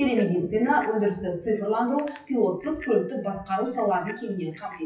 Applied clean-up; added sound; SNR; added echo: classical method WPE with log-MMSE.